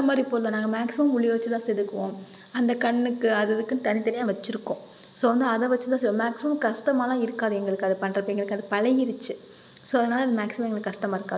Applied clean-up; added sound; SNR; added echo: none; none; none; none.